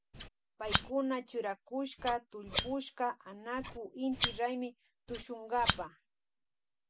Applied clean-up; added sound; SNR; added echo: none; Scissors; -4 dB; none.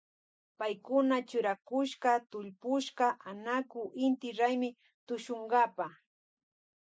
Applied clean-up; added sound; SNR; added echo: none; none; none; none.